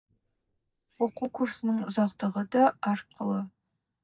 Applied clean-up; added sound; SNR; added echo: neural mask model DeepFilterNet 3.